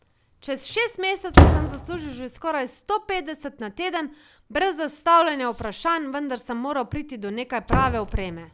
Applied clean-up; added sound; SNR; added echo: none; Slam; 0 dB; none.